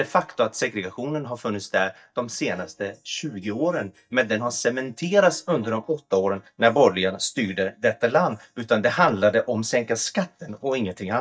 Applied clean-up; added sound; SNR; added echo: neural mask model DeepFilterNet 3.